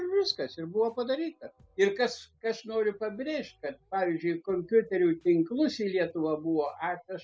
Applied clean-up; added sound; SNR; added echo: none; none; none; none.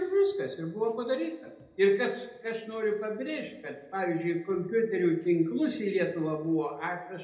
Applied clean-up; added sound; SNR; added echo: none; none; none; reverberation time 0.8 s.